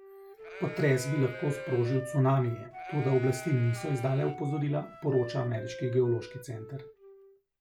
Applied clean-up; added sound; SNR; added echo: none; Livestock, farm animals, working animals + Wind instrument, woodwind instrument; 13 dB; none.